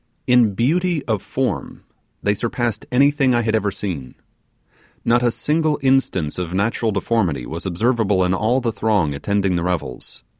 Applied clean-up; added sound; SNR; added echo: none; none; none; none.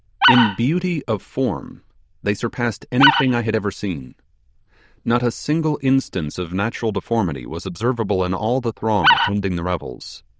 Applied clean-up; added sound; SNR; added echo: neural diffusion model UNIVERSE++.